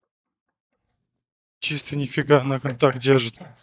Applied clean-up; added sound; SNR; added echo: neural mask model DeepFilterNet 3.